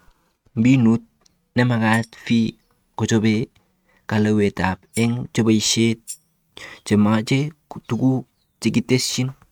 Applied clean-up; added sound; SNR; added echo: neural mask model RNNoise.